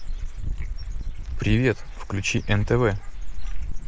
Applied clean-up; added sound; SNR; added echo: none; Chewing, mastication + Bird / Dog; 0 dB; none.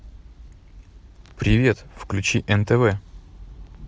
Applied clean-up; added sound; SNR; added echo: none; none; none; none.